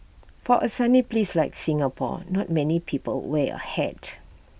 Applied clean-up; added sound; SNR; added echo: none; none; none; none.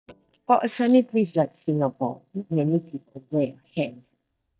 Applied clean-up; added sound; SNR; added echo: neural mask model DeepFilterNet 3.